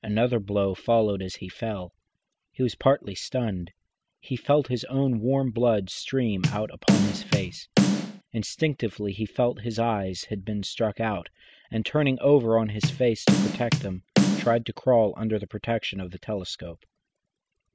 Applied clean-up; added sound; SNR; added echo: none; Bass drum / Snare drum; -2 dB; none.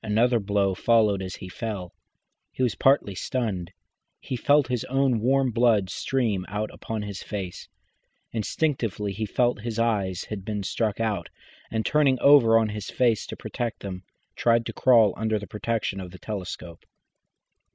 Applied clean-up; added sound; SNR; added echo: none; none; none; none.